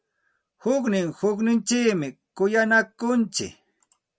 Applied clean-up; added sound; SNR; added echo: none; none; none; none.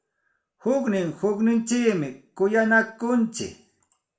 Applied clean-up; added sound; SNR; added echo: none; none; none; reverberation time 0.4 s.